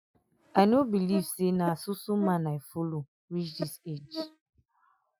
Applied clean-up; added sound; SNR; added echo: classical method Wiener filter.